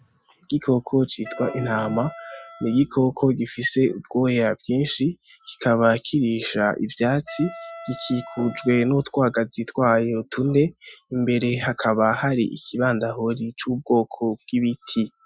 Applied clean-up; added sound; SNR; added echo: classical method Wiener filter.